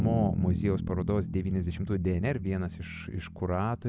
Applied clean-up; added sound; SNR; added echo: none; Bass guitar; 5 dB; none.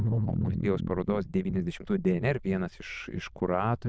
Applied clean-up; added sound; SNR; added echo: neural diffusion model UNIVERSE++.